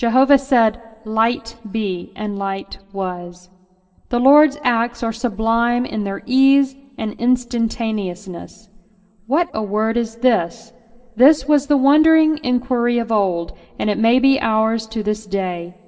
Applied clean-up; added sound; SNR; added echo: none; none; none; reverberation time 0.4 s.